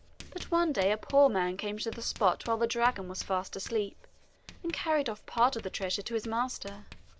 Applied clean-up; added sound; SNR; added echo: none; Writing; 17 dB; none.